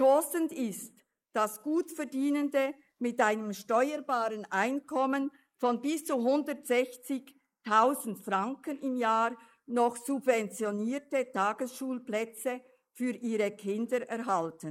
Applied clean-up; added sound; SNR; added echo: neural mask model Resemble Enhance denoiser.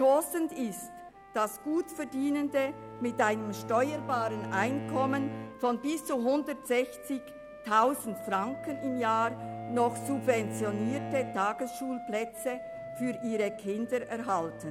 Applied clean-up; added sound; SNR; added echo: none; Wind instrument, woodwind instrument + Bowed string instrument; 10 dB; none.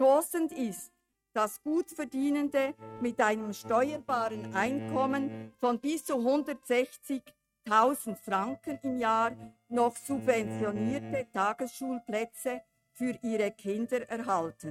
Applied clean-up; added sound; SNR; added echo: neural mask model RNNoise.